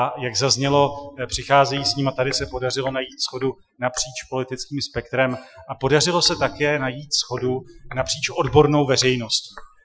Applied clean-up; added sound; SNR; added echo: classical method Wiener filter.